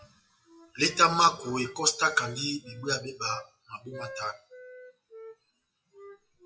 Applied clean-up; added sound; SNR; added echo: classical method WPE with log-MMSE.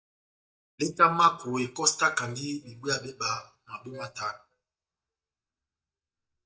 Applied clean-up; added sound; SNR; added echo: neural mask model DeepFilterNet 3.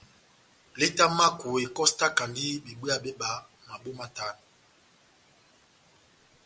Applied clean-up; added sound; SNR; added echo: none; none; none; none.